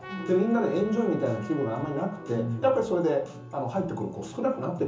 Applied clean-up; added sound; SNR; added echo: none; Trumpet; 19 dB; reverberation time 0.8 s.